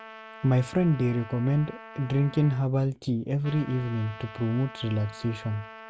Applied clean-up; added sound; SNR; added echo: none; Trumpet; 18 dB; none.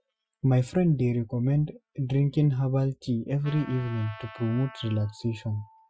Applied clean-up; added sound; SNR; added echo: classical method Wiener filter.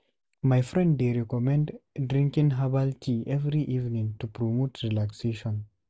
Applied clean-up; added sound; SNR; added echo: none; none; none; none.